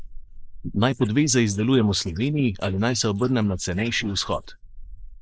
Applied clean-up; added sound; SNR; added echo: neural mask model Resemble Enhance denoiser.